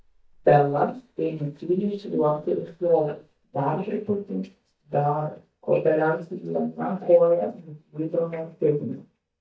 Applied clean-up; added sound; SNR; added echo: neural mask model DeepFilterNet 3.